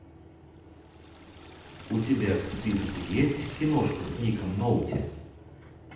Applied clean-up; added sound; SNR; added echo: none; Liquid; 16 dB; reverberation time 0.8 s.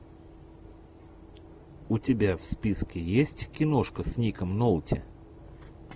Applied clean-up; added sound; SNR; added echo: none; none; none; none.